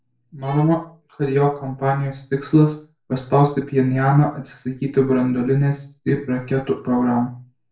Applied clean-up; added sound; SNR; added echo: neural separator model SepFormer DNS4.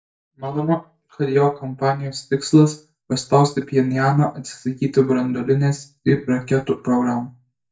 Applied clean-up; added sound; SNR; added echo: neural mask model DeepFilterNet 3.